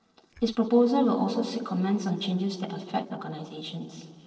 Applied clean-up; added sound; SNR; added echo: neural separator model SepFormer DNS4.